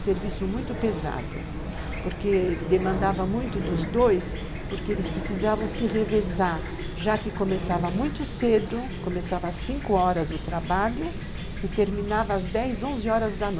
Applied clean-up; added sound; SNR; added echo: none; Chirp, tweet / Fowl; 5 dB; none.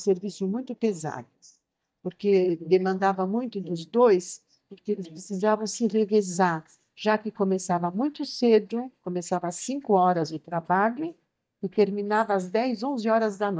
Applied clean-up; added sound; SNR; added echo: neural mask model DeepFilterNet 3.